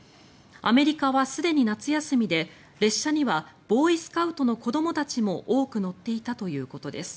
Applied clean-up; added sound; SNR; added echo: none; none; none; none.